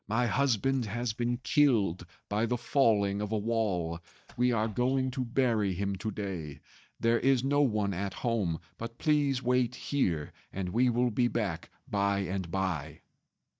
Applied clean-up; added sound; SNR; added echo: neural mask model DeepFilterNet 3.